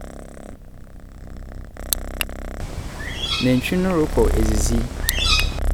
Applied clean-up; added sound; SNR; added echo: none; Bird + Purr; -1 dB; none.